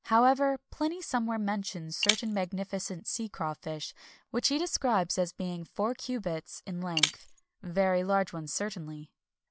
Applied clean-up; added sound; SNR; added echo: none; Shatter; 6 dB; none.